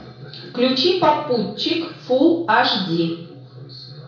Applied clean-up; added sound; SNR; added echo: none; none; none; reverberation time 0.6 s.